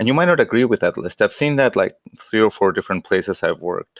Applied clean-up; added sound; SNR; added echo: none; none; none; none.